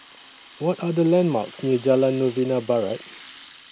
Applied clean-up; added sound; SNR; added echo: none; Rattle (instrument); 17 dB; none.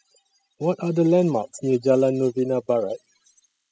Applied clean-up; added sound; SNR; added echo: classical method spectral subtraction.